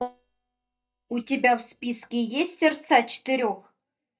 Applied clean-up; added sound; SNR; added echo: neural mask model DeepFilterNet 3.